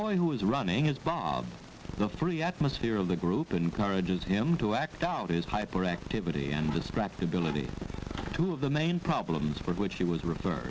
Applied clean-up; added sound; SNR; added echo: none; none; none; none.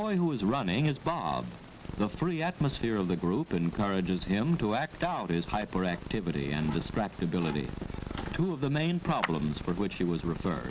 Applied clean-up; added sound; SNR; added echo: none; Clapping; 11 dB; none.